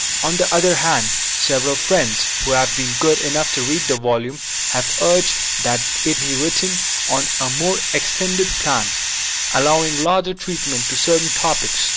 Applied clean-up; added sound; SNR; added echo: none; Hiss; 0 dB; none.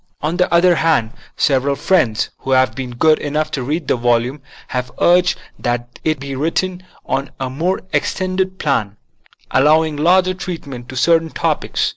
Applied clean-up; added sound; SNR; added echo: none; none; none; none.